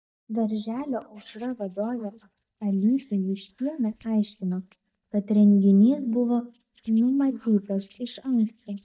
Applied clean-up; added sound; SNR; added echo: neural mask model DeepFilterNet 3.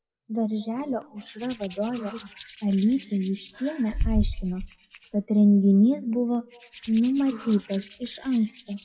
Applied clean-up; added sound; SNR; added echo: classical method WPE with log-MMSE.